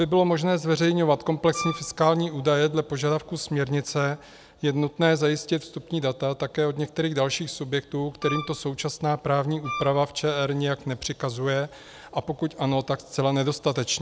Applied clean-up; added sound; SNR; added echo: none; Wind instrument, woodwind instrument; 10 dB; none.